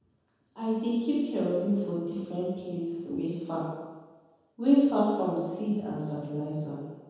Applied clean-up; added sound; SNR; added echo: none; none; none; reverberation time 1.2 s.